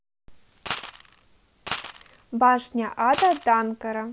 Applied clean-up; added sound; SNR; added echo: none; Coin (dropping); 5 dB; none.